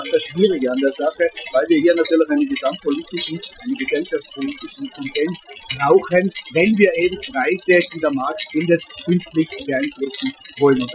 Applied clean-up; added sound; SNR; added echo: classical method Wiener filter.